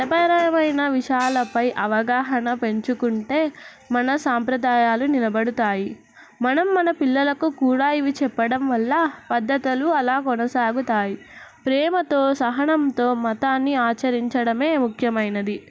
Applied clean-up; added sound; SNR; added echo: none; Gong; 19 dB; none.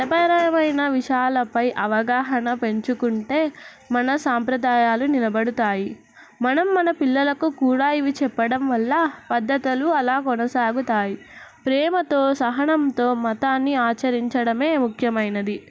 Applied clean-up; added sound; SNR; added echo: none; none; none; none.